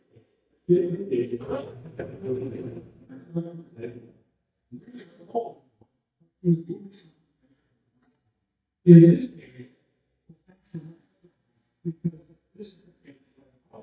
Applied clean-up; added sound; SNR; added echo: neural mask model DeepFilterNet 3.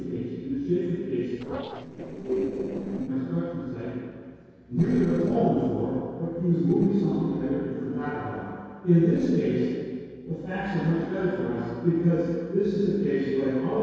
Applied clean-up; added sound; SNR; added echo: neural separator model SepFormer DNS4.